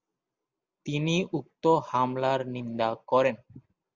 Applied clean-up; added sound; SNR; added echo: none; none; none; none.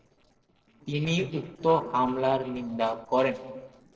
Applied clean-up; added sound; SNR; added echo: neural separator model SepFormer DNS4.